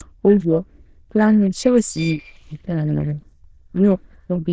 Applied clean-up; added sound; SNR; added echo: neural diffusion model UNIVERSE++.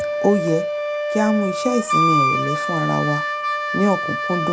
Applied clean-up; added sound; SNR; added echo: none; Wind instrument, woodwind instrument; 0 dB; none.